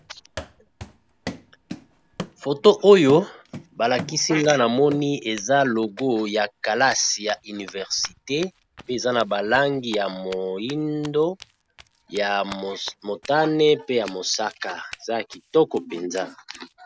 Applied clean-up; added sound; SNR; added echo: none; Run; 19 dB; none.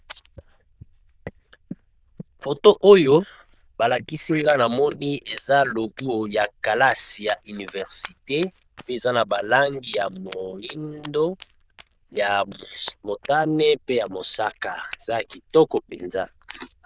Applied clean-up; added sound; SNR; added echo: neural diffusion model UNIVERSE++.